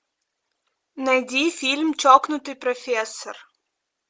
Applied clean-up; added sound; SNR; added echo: none; none; none; none.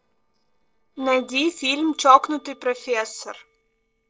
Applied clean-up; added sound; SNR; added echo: neural separator model SepFormer DNS4.